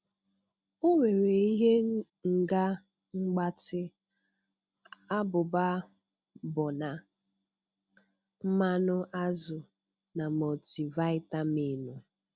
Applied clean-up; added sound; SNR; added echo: none; none; none; none.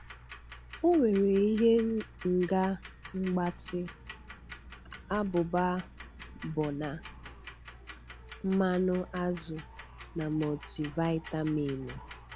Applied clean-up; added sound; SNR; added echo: none; Tick-tock; 14 dB; none.